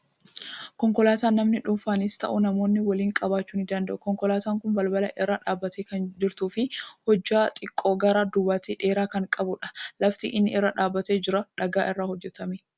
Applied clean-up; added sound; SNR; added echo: none; none; none; none.